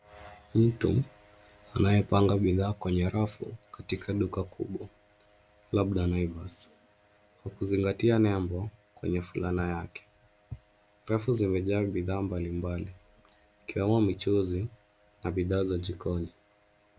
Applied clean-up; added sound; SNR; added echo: none; none; none; none.